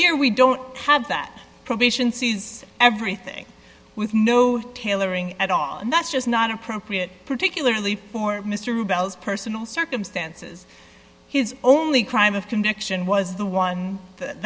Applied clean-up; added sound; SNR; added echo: none; none; none; none.